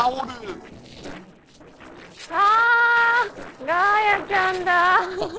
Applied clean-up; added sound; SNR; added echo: neural separator model SepFormer DNS4.